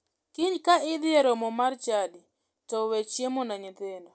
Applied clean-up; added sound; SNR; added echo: none; none; none; none.